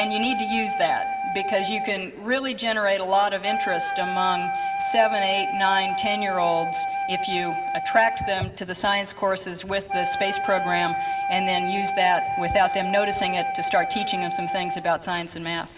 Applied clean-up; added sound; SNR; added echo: none; Wind instrument, woodwind instrument; 2 dB; reverberation time 2.4 s.